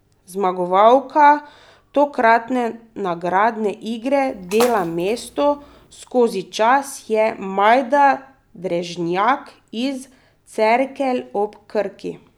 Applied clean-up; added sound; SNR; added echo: none; Splash, splatter; 14 dB; none.